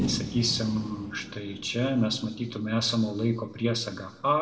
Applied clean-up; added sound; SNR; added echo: none; Fireworks; 10 dB; reverberation time 0.8 s.